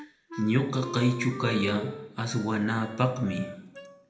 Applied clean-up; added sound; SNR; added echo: none; Wind instrument, woodwind instrument; 14 dB; reverberation time 0.8 s.